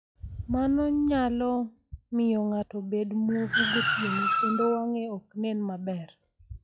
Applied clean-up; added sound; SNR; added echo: classical method log-MMSE.